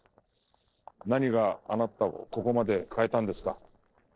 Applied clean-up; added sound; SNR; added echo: neural separator model SepFormer DNS4.